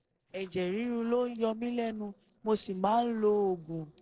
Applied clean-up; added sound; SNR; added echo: neural separator model SepFormer DNS4.